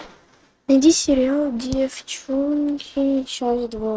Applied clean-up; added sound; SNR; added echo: neural mask model RNNoise.